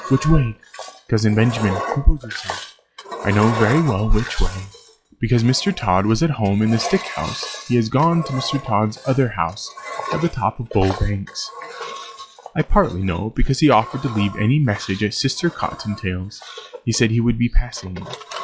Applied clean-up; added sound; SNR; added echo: classical method log-MMSE.